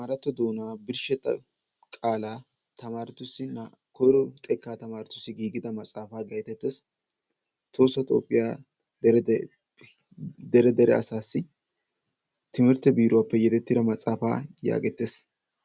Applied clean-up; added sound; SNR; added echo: none; none; none; none.